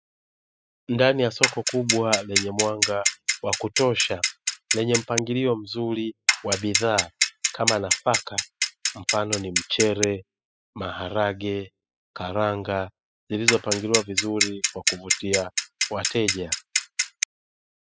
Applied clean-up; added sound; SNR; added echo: classical method spectral subtraction.